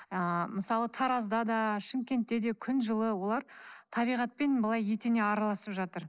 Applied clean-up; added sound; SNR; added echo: neural mask model Resemble Enhance denoiser.